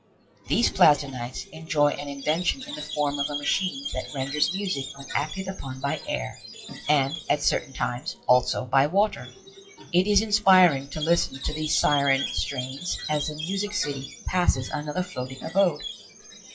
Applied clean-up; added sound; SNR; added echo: classical method WPE with log-MMSE.